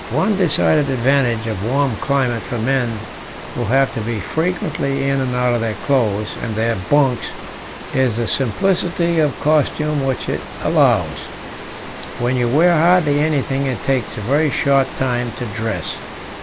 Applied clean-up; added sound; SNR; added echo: none; Water; 13 dB; none.